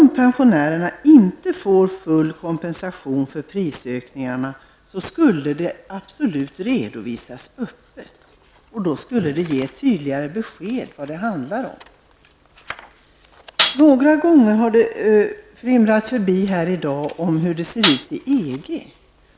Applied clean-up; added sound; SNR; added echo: none; Hi-hat; 0 dB; none.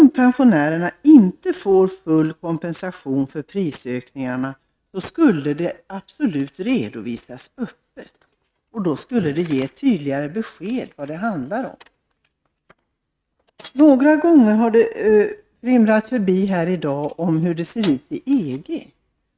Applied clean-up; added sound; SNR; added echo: neural mask model RNNoise.